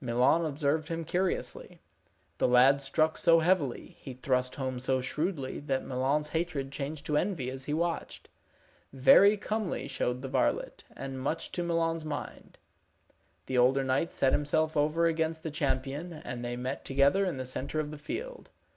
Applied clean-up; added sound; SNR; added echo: none; none; none; none.